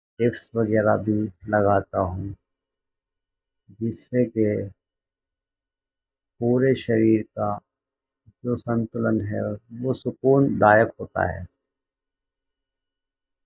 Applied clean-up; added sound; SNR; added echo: neural mask model DeepFilterNet 3.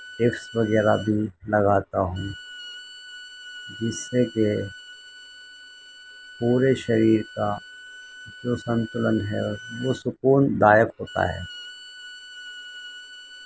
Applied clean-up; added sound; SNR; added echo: none; Bowed string instrument; 17 dB; none.